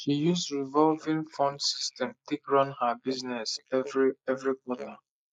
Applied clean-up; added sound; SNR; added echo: neural mask model Resemble Enhance denoiser.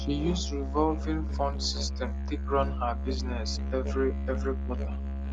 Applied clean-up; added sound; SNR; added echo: none; Musical instrument; -1 dB; none.